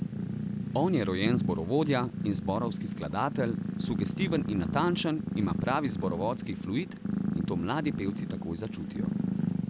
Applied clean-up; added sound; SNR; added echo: none; Purr; 1 dB; none.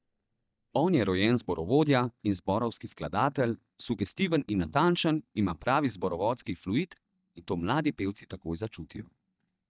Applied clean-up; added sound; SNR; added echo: neural mask model DeepFilterNet 3.